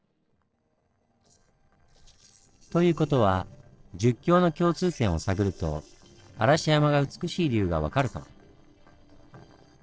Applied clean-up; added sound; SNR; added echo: neural separator model SepFormer DNS4.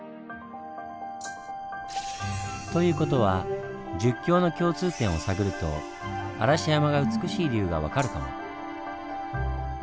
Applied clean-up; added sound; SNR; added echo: none; Rattle (instrument); 19 dB; none.